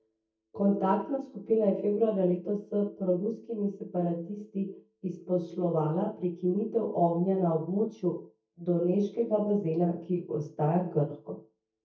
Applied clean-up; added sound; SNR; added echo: neural mask model DeepFilterNet 3.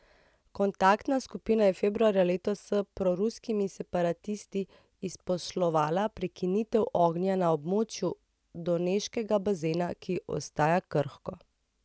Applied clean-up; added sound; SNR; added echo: none; none; none; none.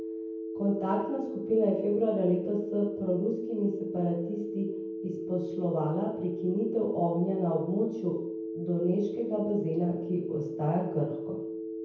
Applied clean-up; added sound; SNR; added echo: none; Telephone; 6 dB; reverberation time 0.9 s.